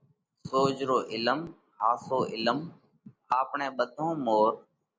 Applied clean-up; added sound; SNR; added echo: none; none; none; none.